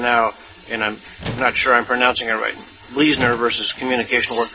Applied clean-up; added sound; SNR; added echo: none; Squeak; 12 dB; reverberation time 0.3 s.